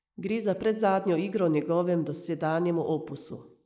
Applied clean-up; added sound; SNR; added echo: neural mask model Resemble Enhance denoiser.